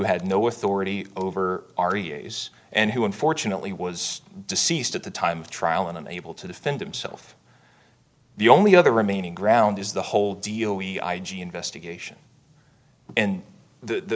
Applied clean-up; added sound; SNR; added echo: none; none; none; none.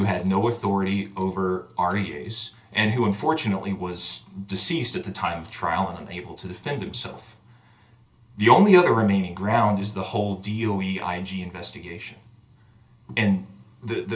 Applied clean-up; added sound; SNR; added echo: none; none; none; reverberation time 0.2 s.